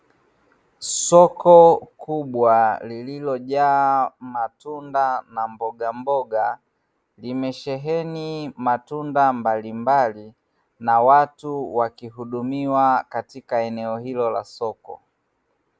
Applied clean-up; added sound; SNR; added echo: none; none; none; none.